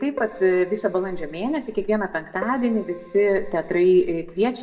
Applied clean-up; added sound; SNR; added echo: none; Keyboard (musical); 15 dB; reverberation time 0.6 s.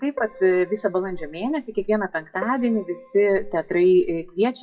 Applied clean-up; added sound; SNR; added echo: classical method WPE with log-MMSE.